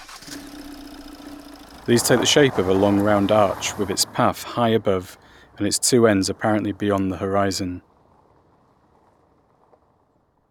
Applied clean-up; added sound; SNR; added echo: none; Engine starting; 16 dB; none.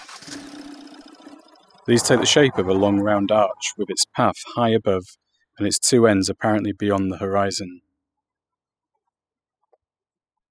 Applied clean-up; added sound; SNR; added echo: classical method spectral subtraction.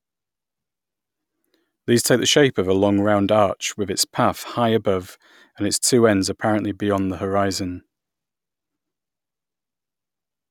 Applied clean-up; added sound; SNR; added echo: none; none; none; none.